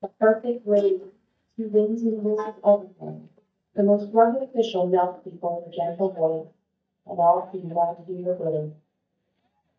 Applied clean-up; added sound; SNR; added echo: neural mask model DeepFilterNet 3.